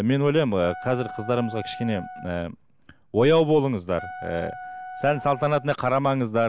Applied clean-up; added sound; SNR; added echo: none; Wind instrument, woodwind instrument; 15 dB; none.